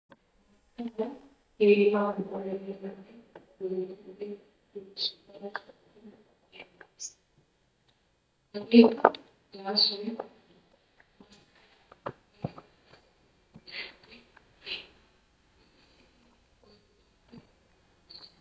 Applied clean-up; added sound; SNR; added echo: neural mask model DeepFilterNet 3.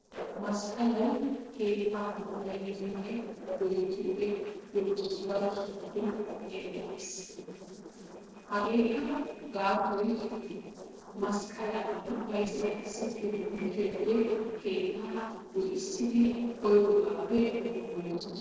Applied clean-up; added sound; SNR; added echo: neural separator model SepFormer DNS4.